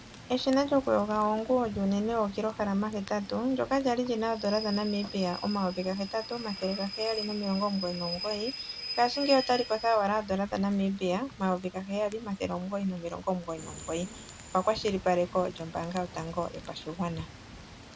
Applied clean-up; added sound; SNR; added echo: none; Rain / Train; 13 dB; none.